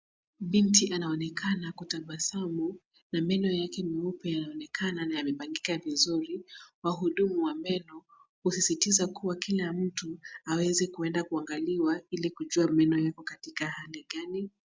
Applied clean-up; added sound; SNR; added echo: none; none; none; none.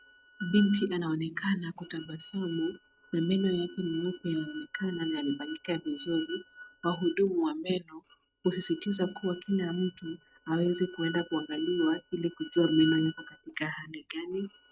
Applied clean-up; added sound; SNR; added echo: neural mask model RNNoise.